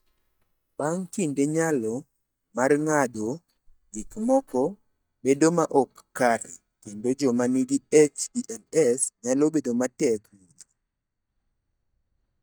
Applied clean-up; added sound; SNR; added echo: neural mask model DeepFilterNet 3.